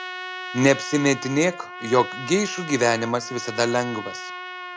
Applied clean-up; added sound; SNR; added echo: none; Trumpet; 11 dB; none.